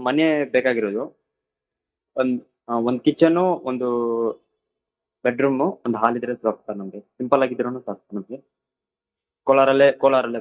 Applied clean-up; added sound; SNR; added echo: neural mask model DeepFilterNet 3.